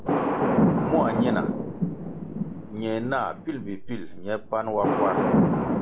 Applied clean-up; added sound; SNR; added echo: none; Thunder; -5 dB; none.